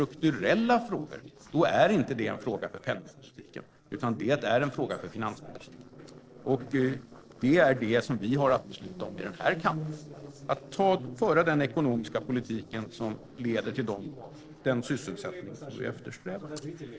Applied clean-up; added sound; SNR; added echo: neural separator model SepFormer DNS4.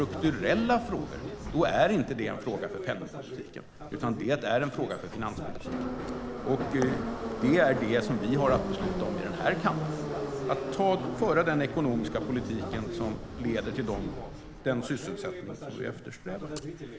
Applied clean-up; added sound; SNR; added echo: none; Subway, metro, underground; 5 dB; none.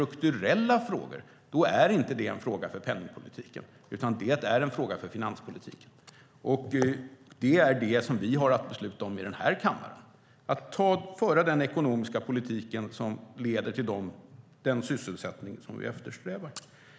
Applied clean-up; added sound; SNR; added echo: none; none; none; none.